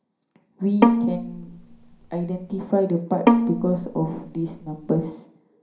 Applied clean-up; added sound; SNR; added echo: none; Bowed string instrument; -2 dB; reverberation time 0.5 s.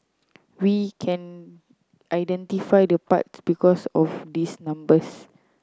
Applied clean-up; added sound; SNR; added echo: none; none; none; none.